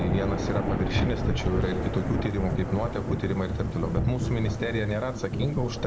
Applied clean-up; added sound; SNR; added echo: none; Thunder / Rain; 0 dB; none.